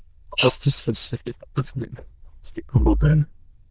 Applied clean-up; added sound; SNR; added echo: neural diffusion model UNIVERSE++.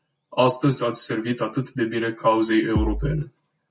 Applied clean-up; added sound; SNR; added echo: none; Bass drum; 1 dB; none.